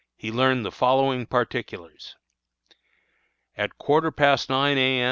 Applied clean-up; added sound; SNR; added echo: none; none; none; none.